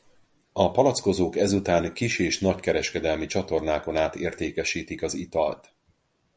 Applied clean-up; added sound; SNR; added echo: none; none; none; none.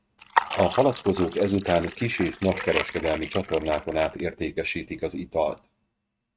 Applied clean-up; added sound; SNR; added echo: neural mask model RNNoise.